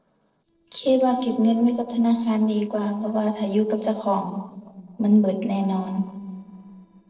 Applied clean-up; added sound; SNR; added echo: neural separator model SepFormer DNS4.